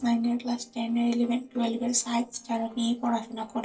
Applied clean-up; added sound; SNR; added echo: neural separator model SepFormer DNS4.